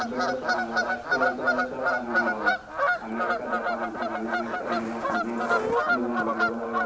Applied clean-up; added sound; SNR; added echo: none; Bird vocalization, bird call, bird song / Fowl; -5 dB; reverberation time 0.8 s.